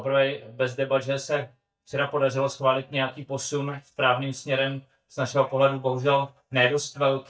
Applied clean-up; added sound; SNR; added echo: neural mask model DeepFilterNet 3.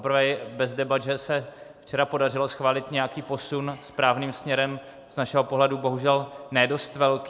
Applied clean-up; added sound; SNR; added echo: none; none; none; none.